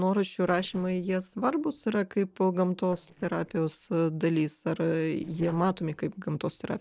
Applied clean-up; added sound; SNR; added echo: neural separator model SepFormer DNS4.